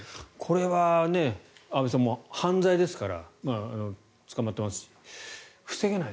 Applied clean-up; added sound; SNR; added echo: none; none; none; none.